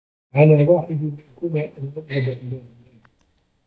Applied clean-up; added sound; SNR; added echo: neural mask model DeepFilterNet 3.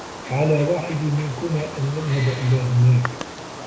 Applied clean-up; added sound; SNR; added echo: none; Wild animals; 12 dB; reverberation time 1.5 s.